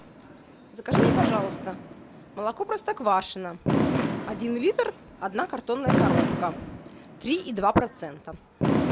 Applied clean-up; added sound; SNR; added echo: none; Fireworks; -1 dB; none.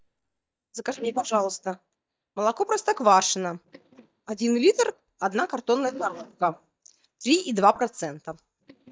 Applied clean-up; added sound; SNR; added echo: neural mask model DeepFilterNet 3.